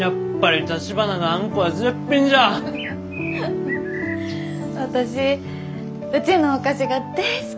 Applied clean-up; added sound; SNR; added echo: none; Bird; 14 dB; none.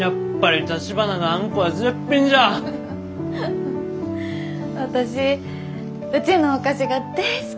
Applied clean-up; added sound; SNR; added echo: none; none; none; none.